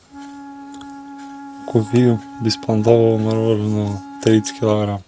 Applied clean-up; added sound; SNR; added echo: none; Wind instrument, woodwind instrument; 16 dB; none.